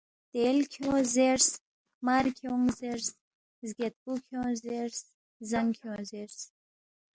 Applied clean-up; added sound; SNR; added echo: none; none; none; none.